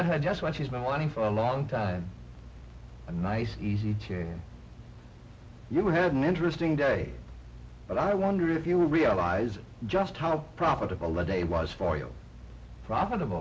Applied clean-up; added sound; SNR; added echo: none; none; none; none.